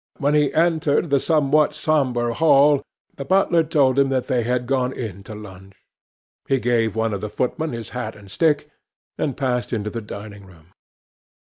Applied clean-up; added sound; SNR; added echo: none; none; none; none.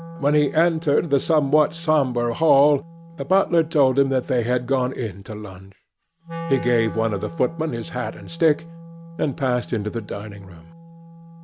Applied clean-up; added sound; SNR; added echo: none; Wind instrument, woodwind instrument; 15 dB; none.